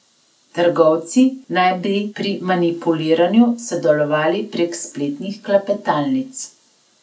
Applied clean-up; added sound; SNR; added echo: none; none; none; none.